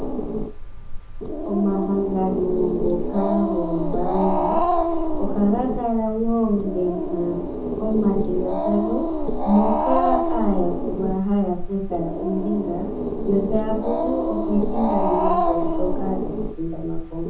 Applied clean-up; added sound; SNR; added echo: none; Growling; -1 dB; reverberation time 0.5 s.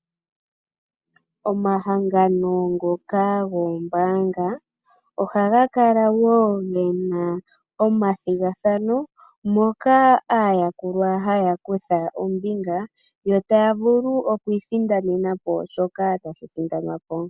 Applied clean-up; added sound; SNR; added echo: none; none; none; none.